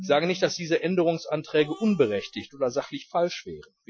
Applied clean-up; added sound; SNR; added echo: classical method Wiener filter.